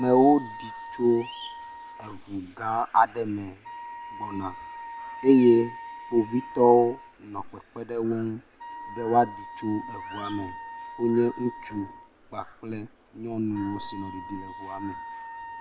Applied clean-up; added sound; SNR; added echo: none; Wind instrument, woodwind instrument; 15 dB; none.